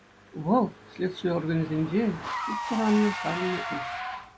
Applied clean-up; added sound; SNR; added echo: none; Engine / Car; 8 dB; none.